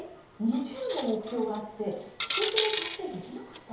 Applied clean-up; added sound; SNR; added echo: none; Coin (dropping); 2 dB; reverberation time 0.8 s.